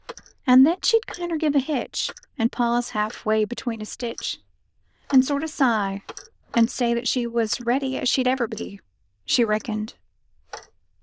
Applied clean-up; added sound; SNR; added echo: neural diffusion model UNIVERSE++.